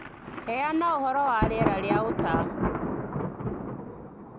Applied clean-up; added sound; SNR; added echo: none; Thunder; 1 dB; none.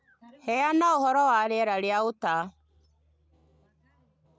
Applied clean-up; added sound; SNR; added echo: none; none; none; none.